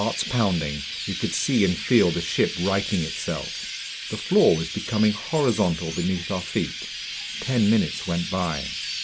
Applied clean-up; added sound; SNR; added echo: none; Chirp, tweet; 8 dB; none.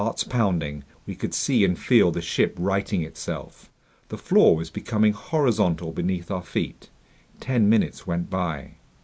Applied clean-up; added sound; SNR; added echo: none; none; none; none.